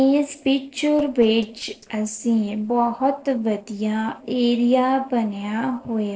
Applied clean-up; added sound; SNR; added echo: neural separator model SepFormer DNS4.